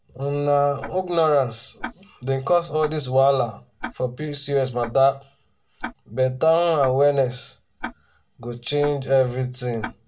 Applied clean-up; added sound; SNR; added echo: none; Tick-tock; 18 dB; reverberation time 0.2 s.